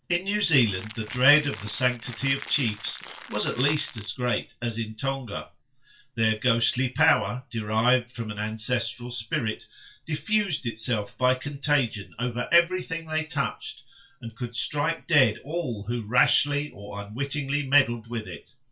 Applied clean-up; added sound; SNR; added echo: none; Crackle; 15 dB; reverberation time 0.2 s.